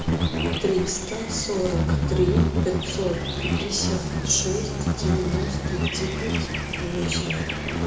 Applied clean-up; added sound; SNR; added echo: none; Insect; -3 dB; reverberation time 1.6 s.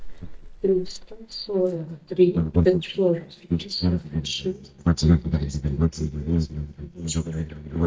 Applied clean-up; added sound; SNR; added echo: neural mask model DeepFilterNet 3.